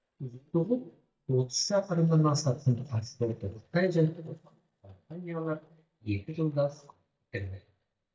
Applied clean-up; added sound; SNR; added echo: neural mask model DeepFilterNet 3.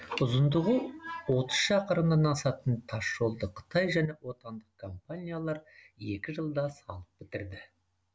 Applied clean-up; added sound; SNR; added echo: none; none; none; none.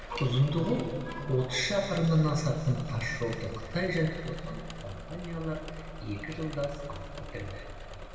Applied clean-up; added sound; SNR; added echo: none; Engine / Mechanisms; 11 dB; reverberation time 2.6 s.